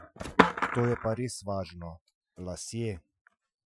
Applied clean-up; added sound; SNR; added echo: classical method Wiener filter.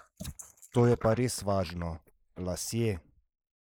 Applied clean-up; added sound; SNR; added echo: neural mask model Resemble Enhance denoiser.